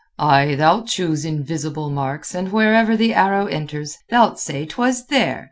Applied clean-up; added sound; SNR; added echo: none; none; none; none.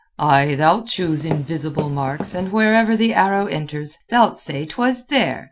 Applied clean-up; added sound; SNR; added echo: none; Walk, footsteps; 11 dB; none.